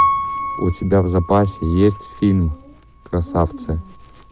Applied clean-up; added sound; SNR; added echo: none; Piano; 7 dB; none.